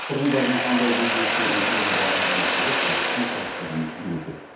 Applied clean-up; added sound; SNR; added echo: none; Mechanisms; -3 dB; reverberation time 0.6 s.